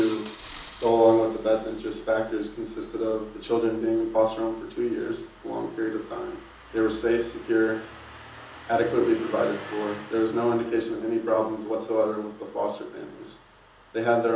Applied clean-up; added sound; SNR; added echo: none; Engine starting; 19 dB; reverberation time 0.6 s.